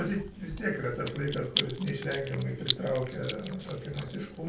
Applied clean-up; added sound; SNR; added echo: none; Chewing, mastication; 3 dB; reverberation time 0.3 s.